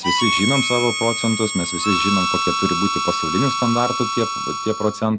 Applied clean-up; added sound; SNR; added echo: none; Harmonica; 1 dB; none.